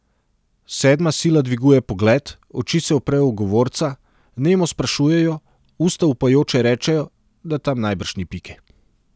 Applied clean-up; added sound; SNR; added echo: none; none; none; none.